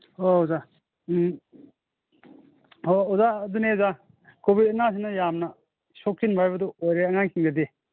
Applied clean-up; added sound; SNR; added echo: none; none; none; none.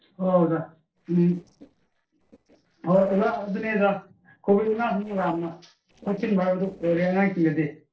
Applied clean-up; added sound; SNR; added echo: neural separator model SepFormer DNS4.